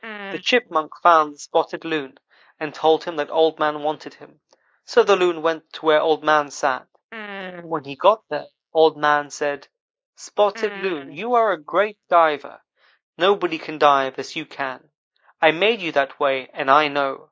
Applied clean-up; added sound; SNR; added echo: neural mask model Resemble Enhance denoiser.